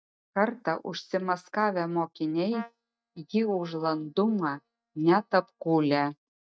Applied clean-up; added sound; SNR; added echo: neural mask model DeepFilterNet 3.